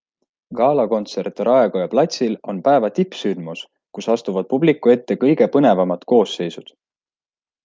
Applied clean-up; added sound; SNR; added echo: none; none; none; none.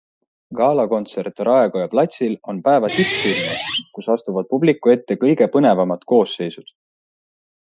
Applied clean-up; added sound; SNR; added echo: classical method Wiener filter.